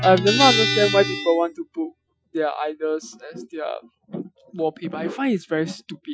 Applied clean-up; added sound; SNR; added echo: classical method Wiener filter.